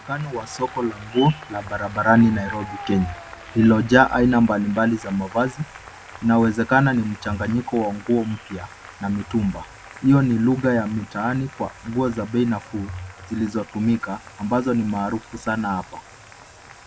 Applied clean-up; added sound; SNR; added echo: none; Applause + Bathtub (filling or washing); 19 dB; none.